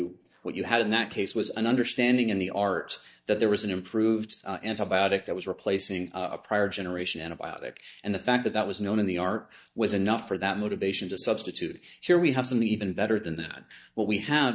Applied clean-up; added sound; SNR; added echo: neural mask model DeepFilterNet 3.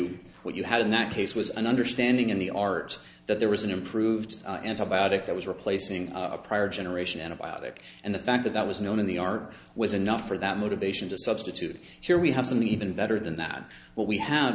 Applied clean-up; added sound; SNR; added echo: none; none; none; none.